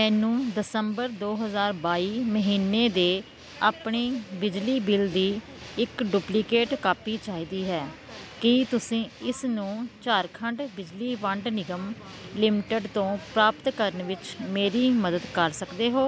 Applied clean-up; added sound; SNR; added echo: none; none; none; none.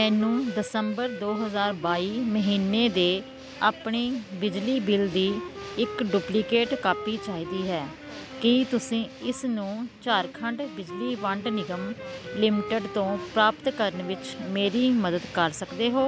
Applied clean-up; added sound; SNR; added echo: none; Wind instrument, woodwind instrument; 13 dB; none.